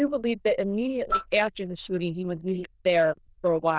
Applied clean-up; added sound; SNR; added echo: neural diffusion model UNIVERSE++.